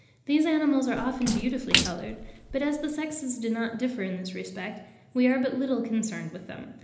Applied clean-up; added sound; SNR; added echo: none; Splash, splatter; 6 dB; reverberation time 1.0 s.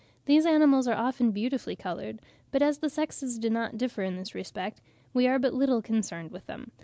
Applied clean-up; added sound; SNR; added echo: none; none; none; none.